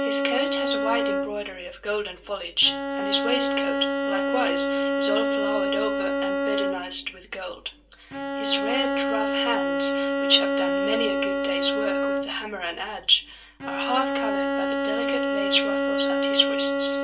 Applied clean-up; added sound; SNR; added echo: none; Bowed string instrument; -3 dB; reverberation time 0.2 s.